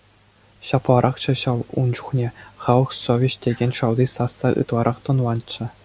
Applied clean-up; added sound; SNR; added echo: none; none; none; none.